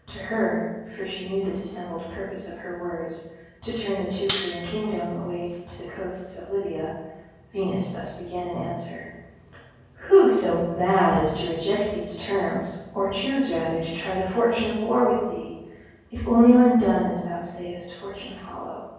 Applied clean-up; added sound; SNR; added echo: none; Cutlery, silverware; 0 dB; reverberation time 1.3 s.